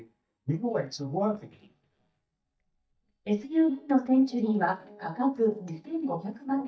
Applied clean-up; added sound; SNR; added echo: neural mask model DeepFilterNet 3.